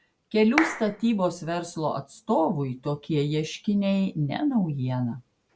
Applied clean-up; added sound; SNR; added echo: none; Clapping; 7 dB; none.